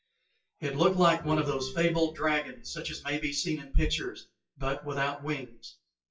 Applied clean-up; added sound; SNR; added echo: classical method WPE with log-MMSE.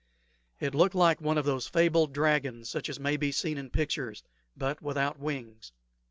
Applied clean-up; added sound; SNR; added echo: none; none; none; none.